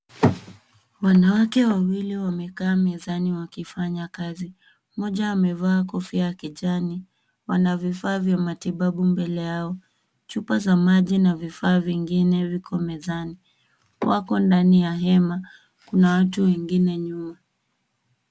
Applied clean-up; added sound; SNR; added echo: none; none; none; none.